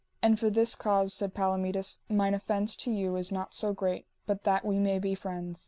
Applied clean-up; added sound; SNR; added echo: none; none; none; none.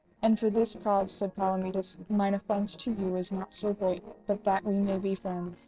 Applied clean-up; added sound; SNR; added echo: neural separator model SepFormer DNS4.